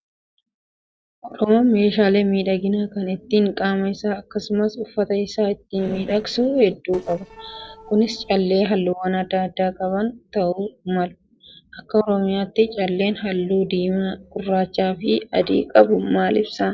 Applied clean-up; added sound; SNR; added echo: neural separator model SepFormer DNS4.